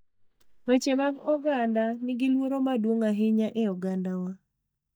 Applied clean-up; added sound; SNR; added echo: neural mask model DeepFilterNet 3.